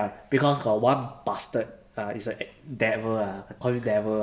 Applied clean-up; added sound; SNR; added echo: none; none; none; none.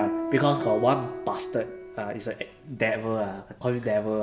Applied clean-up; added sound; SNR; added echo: none; Piano; 7 dB; none.